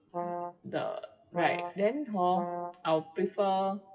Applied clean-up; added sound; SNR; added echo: classical method WPE with log-MMSE.